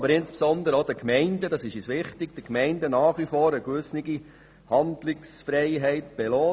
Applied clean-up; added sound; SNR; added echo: none; none; none; none.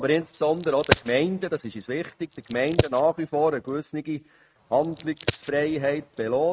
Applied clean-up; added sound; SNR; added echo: neural mask model RNNoise.